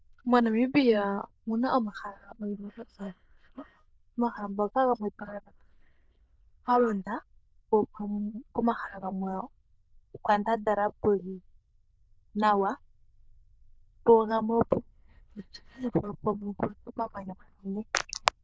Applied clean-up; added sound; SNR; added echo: neural diffusion model UNIVERSE++.